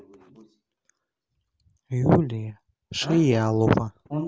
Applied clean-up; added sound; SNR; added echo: none; none; none; none.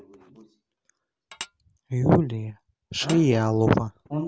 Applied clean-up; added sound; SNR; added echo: none; Tap / Dishes, pots, and pans; 14 dB; none.